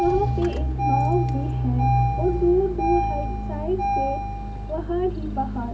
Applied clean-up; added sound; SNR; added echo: none; Engine starting; -2 dB; reverberation time 0.3 s.